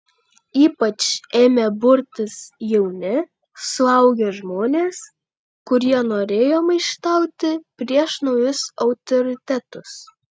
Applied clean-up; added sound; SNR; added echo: none; none; none; none.